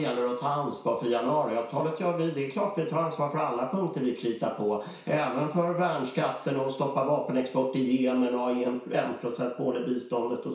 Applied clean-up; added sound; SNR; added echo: none; none; none; reverberation time 0.6 s.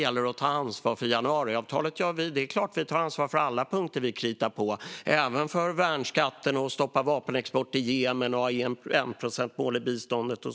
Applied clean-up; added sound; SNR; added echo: none; none; none; none.